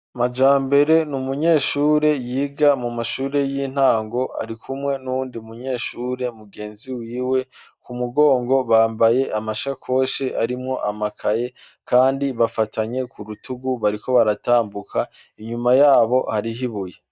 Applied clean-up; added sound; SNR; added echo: none; none; none; none.